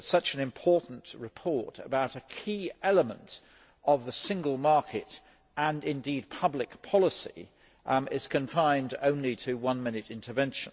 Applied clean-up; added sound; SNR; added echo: none; none; none; none.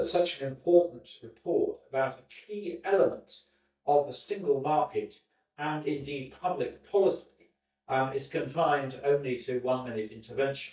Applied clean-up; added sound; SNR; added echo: neural mask model DeepFilterNet 3.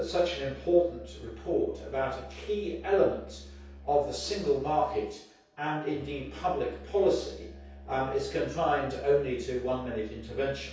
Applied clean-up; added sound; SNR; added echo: none; Musical instrument; 16 dB; reverberation time 0.6 s.